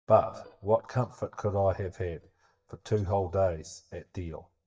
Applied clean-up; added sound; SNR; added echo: neural mask model DeepFilterNet 3.